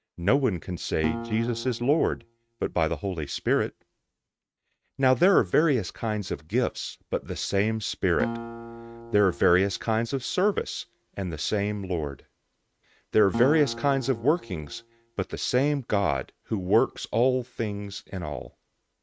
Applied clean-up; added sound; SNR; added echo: neural mask model RNNoise.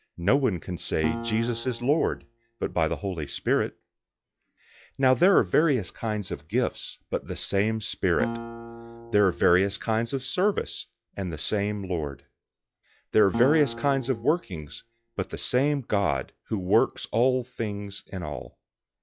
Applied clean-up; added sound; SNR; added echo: classical method log-MMSE.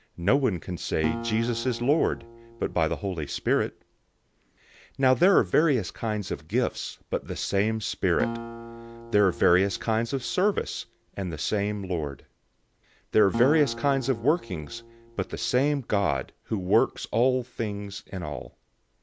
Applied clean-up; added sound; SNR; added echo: none; Acoustic guitar; 12 dB; none.